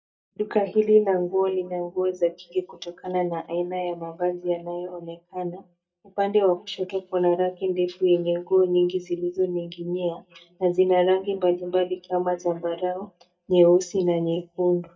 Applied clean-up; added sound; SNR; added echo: neural mask model DeepFilterNet 3.